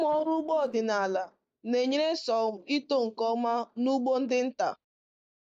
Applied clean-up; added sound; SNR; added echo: neural mask model DeepFilterNet 3.